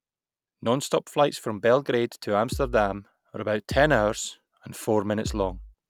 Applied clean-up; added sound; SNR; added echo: none; Bass drum; 9 dB; none.